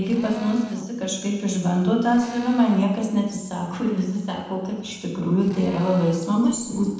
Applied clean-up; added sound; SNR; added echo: neural separator model SepFormer DNS4.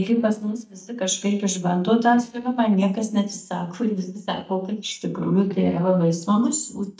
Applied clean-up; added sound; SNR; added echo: neural mask model DeepFilterNet 3.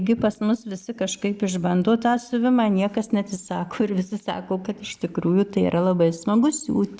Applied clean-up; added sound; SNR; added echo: none; none; none; none.